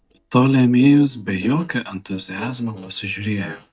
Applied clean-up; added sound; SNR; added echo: neural mask model DeepFilterNet 3.